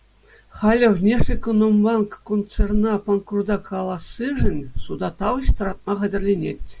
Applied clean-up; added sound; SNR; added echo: none; none; none; none.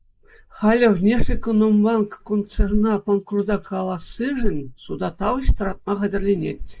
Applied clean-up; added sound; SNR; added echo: neural mask model Resemble Enhance denoiser.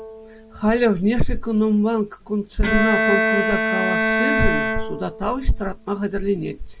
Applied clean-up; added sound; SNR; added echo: none; Bowed string instrument; 3 dB; none.